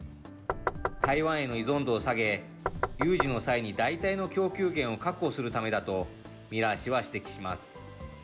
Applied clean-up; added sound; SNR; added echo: none; Knock; 3 dB; none.